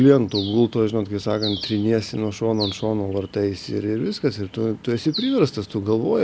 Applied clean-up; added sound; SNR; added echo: none; Bird; 16 dB; none.